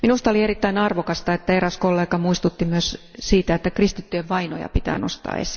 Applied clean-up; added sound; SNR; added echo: none; none; none; none.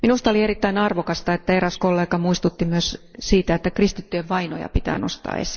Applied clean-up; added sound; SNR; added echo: neural mask model Resemble Enhance denoiser.